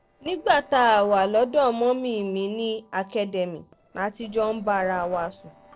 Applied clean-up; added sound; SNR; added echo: neural separator model SepFormer DNS4.